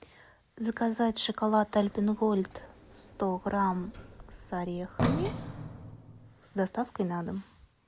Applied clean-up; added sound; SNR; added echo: none; Sliding door; 9 dB; none.